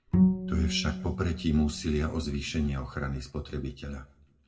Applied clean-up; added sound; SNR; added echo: none; Bowed string instrument; -1 dB; reverberation time 0.7 s.